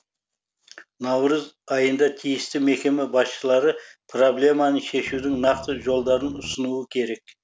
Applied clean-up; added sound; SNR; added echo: none; Strum; 17 dB; none.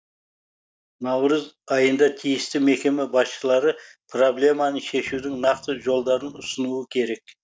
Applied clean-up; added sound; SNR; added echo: neural mask model DeepFilterNet 3.